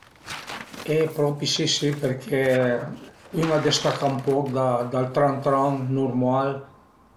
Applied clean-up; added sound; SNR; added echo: none; Tearing; 18 dB; none.